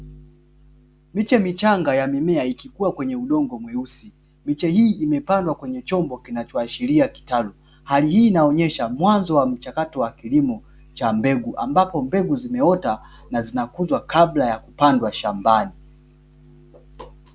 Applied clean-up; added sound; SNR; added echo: none; none; none; none.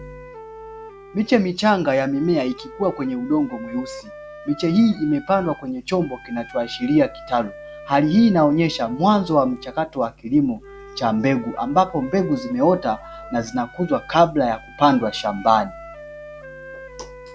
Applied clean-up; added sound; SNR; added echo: none; Wind instrument, woodwind instrument; 18 dB; none.